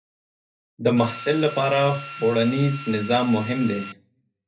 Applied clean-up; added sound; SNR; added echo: none; Drill; 12 dB; reverberation time 0.3 s.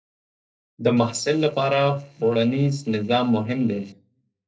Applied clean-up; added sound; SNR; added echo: neural separator model SepFormer DNS4.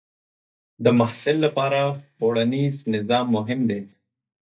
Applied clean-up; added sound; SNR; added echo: neural mask model DeepFilterNet 3.